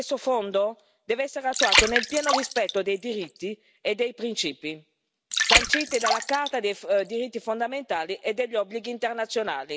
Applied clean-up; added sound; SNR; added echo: none; Water; 1 dB; none.